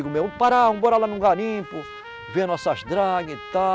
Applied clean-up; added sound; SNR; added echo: none; Trumpet; 17 dB; none.